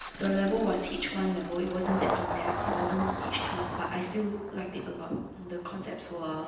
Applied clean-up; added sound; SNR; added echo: none; Engine starting; 3 dB; reverberation time 0.9 s.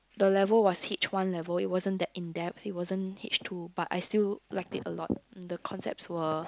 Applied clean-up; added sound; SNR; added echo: none; none; none; none.